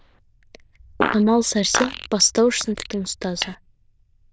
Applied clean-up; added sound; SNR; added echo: neural diffusion model UNIVERSE++.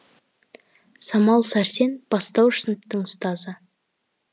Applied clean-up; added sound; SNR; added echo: none; none; none; none.